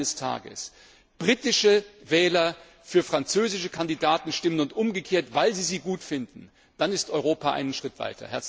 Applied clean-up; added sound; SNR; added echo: none; none; none; none.